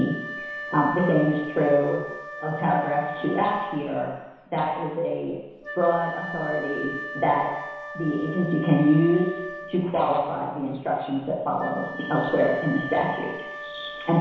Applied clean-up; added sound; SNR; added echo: none; Wind instrument, woodwind instrument; 11 dB; reverberation time 1.0 s.